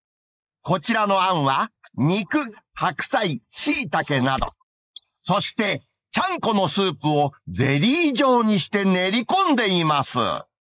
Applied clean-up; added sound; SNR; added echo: neural mask model Resemble Enhance denoiser.